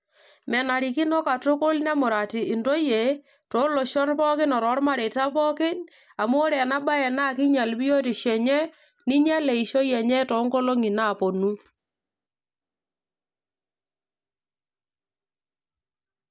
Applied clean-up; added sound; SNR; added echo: none; none; none; none.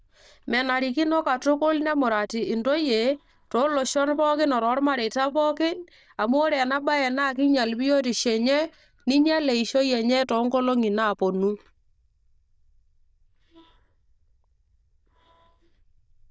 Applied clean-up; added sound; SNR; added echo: neural diffusion model UNIVERSE++.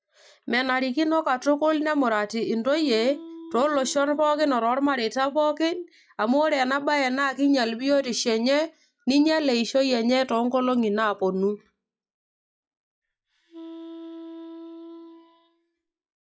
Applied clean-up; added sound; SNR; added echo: classical method log-MMSE.